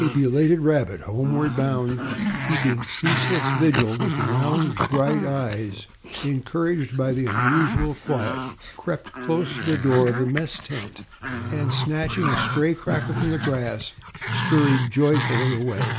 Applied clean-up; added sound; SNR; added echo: none; Growling; 4 dB; none.